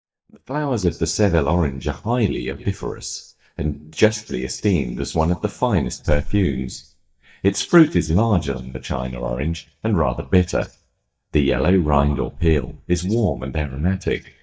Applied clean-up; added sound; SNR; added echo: neural mask model DeepFilterNet 3.